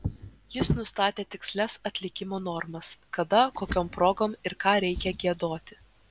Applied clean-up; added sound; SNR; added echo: none; Drawer open or close; 10 dB; none.